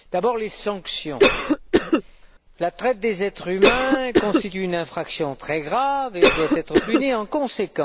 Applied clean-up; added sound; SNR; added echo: none; Cough; -2 dB; none.